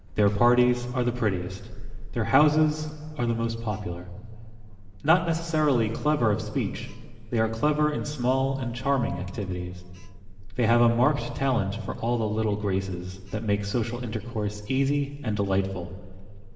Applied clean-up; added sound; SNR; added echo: none; Alarm; 13 dB; reverberation time 2.9 s.